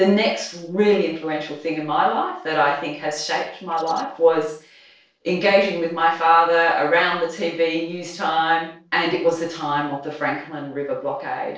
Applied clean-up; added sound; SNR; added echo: neural separator model SepFormer DNS4.